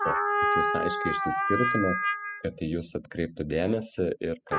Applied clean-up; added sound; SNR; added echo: classical method spectral subtraction.